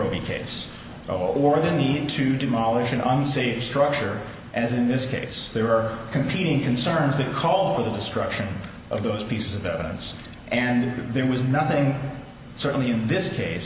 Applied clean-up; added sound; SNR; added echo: none; none; none; none.